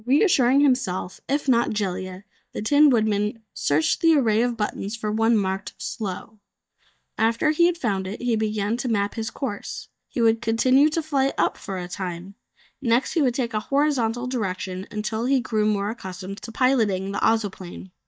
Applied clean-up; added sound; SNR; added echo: neural mask model DeepFilterNet 3.